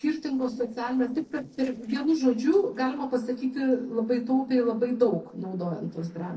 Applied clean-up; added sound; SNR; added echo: neural separator model SepFormer DNS4.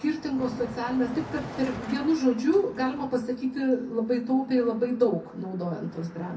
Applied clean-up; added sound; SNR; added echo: none; Car passing by; 16 dB; reverberation time 0.3 s.